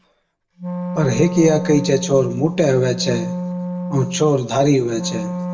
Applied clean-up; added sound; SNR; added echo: none; Wind instrument, woodwind instrument; 7 dB; reverberation time 0.6 s.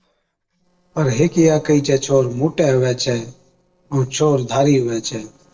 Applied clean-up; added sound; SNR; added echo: neural separator model SepFormer DNS4.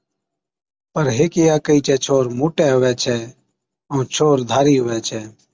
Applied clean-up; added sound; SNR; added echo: none; none; none; none.